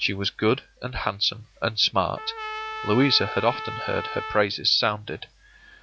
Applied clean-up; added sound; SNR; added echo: none; Trumpet; 10 dB; none.